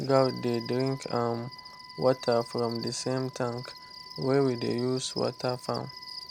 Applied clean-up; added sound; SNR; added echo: none; Cricket + Wind instrument, woodwind instrument; 14 dB; none.